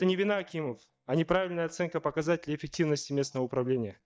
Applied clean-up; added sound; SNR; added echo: neural mask model DeepFilterNet 3.